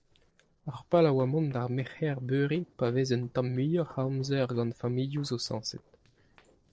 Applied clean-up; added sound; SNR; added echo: neural separator model SepFormer DNS4.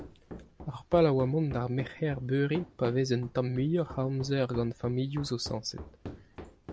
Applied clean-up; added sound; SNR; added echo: none; Run; 16 dB; none.